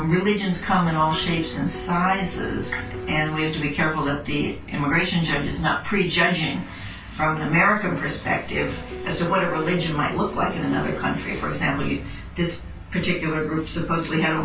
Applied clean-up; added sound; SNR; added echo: none; Piano; 13 dB; reverberation time 0.2 s.